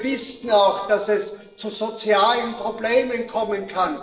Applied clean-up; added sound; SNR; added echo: neural separator model SepFormer DNS4.